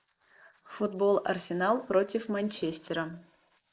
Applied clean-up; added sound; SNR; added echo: neural mask model Resemble Enhance denoiser.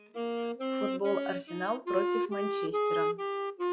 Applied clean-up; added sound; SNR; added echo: classical method log-MMSE.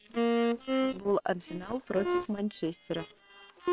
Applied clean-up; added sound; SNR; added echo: neural separator model SepFormer WHAM!.